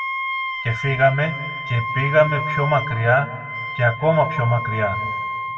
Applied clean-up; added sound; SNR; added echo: none; Wind instrument, woodwind instrument; 6 dB; reverberation time 1.2 s.